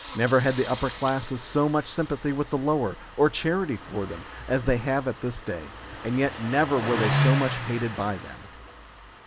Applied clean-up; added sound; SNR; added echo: none; Engine starting; 6 dB; none.